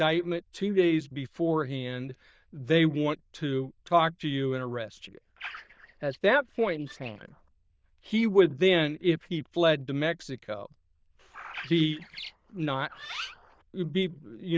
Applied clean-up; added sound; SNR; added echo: neural diffusion model UNIVERSE++.